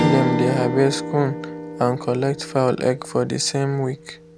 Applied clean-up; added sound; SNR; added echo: none; Strum; 5 dB; none.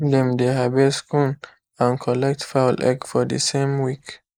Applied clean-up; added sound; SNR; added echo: neural mask model Resemble Enhance denoiser.